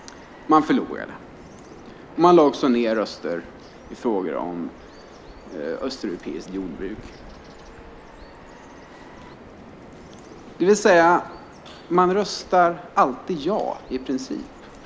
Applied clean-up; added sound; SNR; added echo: none; Bird vocalization, bird call, bird song; 19 dB; none.